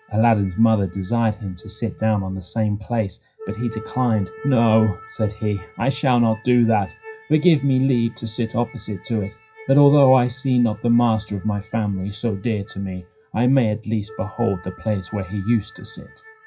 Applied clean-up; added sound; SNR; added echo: classical method WPE with log-MMSE.